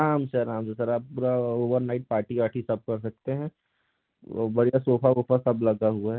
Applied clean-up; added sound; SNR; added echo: none; none; none; none.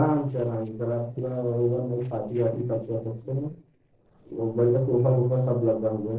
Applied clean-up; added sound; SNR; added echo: neural separator model SepFormer DNS4.